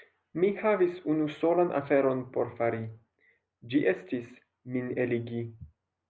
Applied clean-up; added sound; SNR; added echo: none; none; none; none.